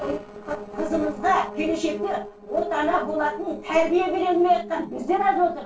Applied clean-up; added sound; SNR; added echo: neural separator model SepFormer DNS4.